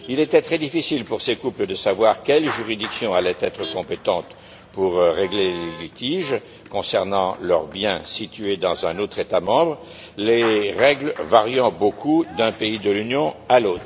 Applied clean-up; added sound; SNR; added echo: none; Motor vehicle (road) + Clapping; 18 dB; none.